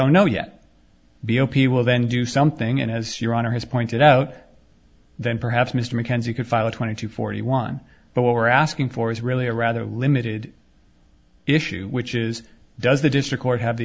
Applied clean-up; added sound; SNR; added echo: none; none; none; none.